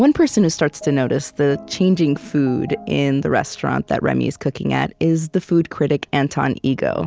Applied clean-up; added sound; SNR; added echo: none; none; none; none.